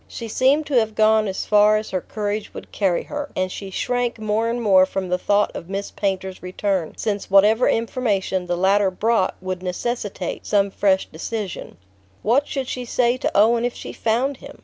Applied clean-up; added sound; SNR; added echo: none; none; none; none.